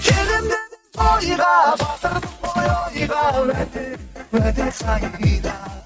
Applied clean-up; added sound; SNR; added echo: neural mask model RNNoise.